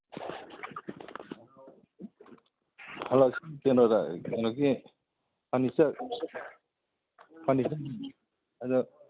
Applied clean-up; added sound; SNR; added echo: none; none; none; none.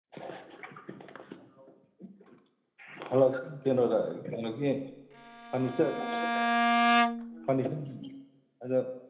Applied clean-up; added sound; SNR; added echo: none; Bowed string instrument; -3 dB; reverberation time 1.1 s.